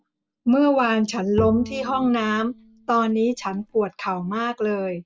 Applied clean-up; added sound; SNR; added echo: none; Bowed string instrument; 12 dB; none.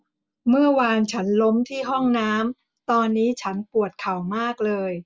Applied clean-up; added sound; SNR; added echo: none; none; none; none.